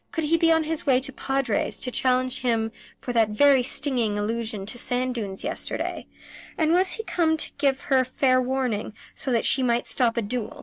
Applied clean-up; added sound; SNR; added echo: neural separator model SepFormer DNS4.